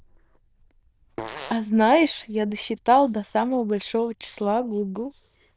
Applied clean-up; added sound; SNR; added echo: neural diffusion model UNIVERSE++.